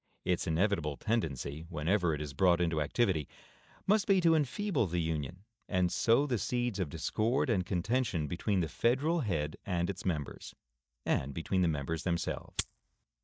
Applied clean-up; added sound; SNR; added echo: neural mask model DeepFilterNet 3.